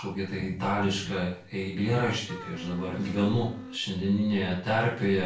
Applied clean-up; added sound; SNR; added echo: none; Wind instrument, woodwind instrument; 14 dB; reverberation time 0.3 s.